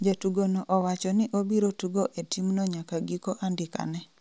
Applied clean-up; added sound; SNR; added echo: none; none; none; none.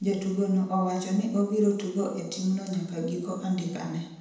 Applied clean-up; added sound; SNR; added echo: none; none; none; reverberation time 0.9 s.